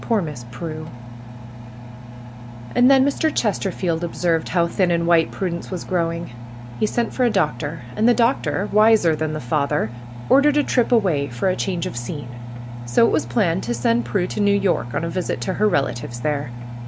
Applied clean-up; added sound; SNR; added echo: none; Engine; 11 dB; none.